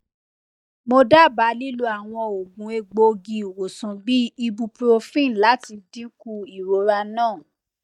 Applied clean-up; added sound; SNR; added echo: neural mask model DeepFilterNet 3.